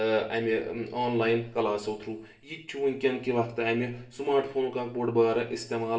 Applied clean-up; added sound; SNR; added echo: none; none; none; reverberation time 0.7 s.